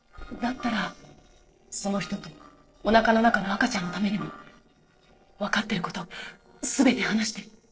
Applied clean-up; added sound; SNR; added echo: neural separator model SepFormer DNS4.